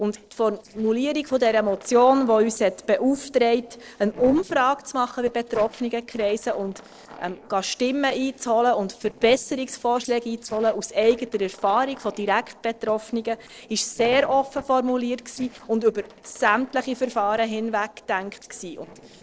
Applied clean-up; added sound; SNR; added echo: neural separator model SepFormer DNS4.